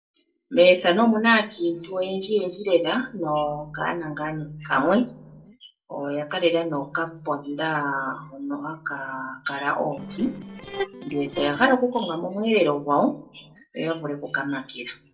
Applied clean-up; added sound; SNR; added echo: neural separator model SepFormer DNS4.